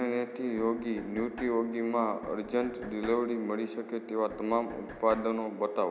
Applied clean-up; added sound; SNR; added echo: none; Knock; 18 dB; none.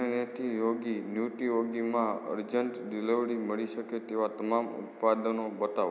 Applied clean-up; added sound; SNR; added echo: none; none; none; none.